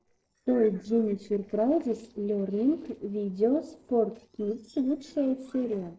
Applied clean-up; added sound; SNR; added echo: neural separator model SepFormer DNS4.